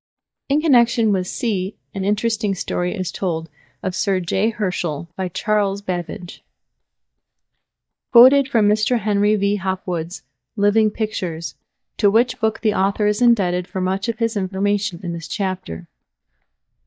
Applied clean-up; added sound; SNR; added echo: neural mask model DeepFilterNet 3.